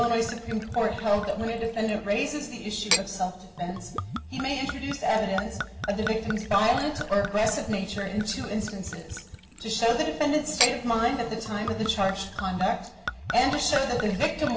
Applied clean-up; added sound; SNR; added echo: none; Gurgling / Chink, clink / Liquid; 8 dB; reverberation time 0.7 s.